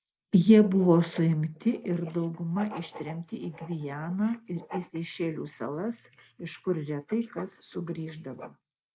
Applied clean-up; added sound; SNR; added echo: neural mask model Resemble Enhance denoiser.